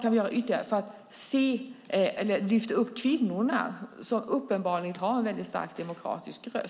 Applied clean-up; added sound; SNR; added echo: none; none; none; none.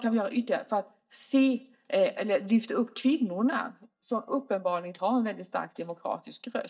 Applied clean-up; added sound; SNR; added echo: neural mask model DeepFilterNet 3.